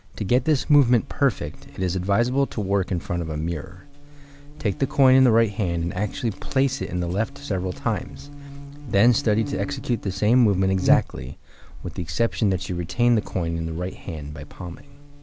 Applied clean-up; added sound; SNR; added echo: none; Buzz; 10 dB; none.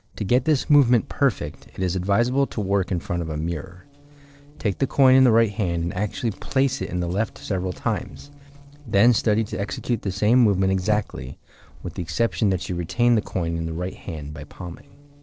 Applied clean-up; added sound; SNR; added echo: neural separator model SepFormer DNS4.